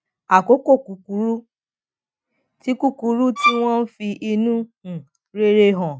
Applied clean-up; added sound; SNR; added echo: neural mask model RNNoise.